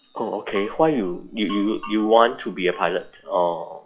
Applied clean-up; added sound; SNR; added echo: classical method log-MMSE.